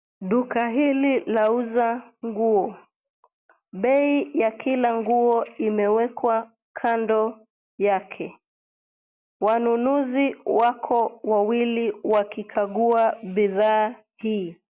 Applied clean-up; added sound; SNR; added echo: none; none; none; none.